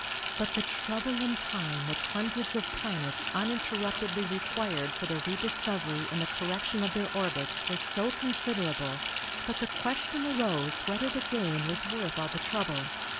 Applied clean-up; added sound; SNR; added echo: none; Sink (filling or washing); -2 dB; none.